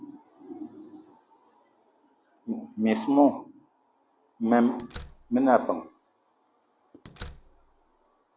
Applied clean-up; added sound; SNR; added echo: none; Slam; 18 dB; none.